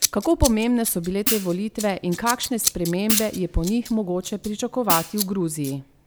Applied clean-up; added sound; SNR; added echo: none; Hi-hat + Scissors; 6 dB; none.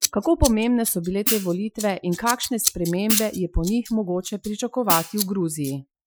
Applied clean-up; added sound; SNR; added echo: classical method Wiener filter.